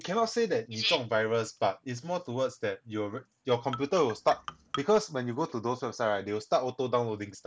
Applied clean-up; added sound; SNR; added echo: none; Marimba, xylophone; 11 dB; none.